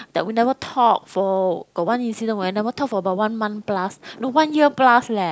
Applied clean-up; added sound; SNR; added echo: none; none; none; none.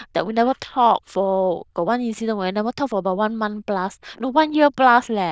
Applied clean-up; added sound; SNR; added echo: neural diffusion model UNIVERSE++.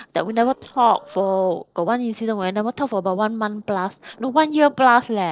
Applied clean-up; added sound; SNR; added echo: neural separator model SepFormer DNS4.